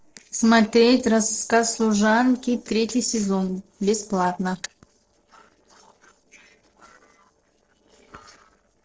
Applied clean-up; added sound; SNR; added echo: neural separator model SepFormer DNS4.